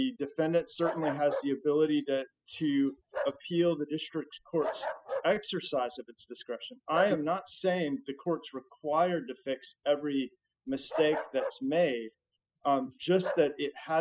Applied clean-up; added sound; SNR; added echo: classical method spectral subtraction.